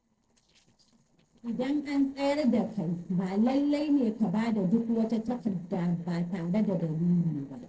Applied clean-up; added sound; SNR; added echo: neural separator model SepFormer DNS4.